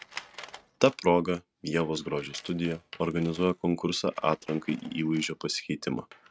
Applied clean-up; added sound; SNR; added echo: neural mask model RNNoise.